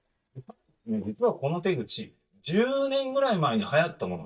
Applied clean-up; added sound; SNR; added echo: neural mask model DeepFilterNet 3.